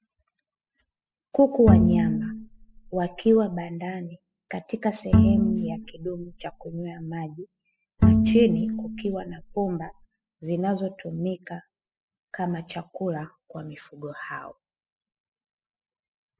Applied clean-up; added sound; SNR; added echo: classical method spectral subtraction.